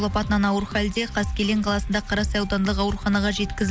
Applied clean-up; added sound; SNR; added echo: none; none; none; none.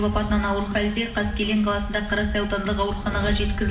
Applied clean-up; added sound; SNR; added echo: none; Whoosh, swoosh, swish; 9 dB; reverberation time 1.1 s.